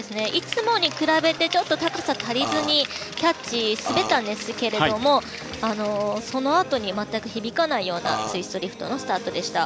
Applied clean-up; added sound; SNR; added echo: none; Burping, eructation; 4 dB; none.